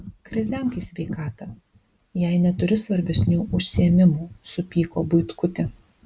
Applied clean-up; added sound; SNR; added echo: none; none; none; none.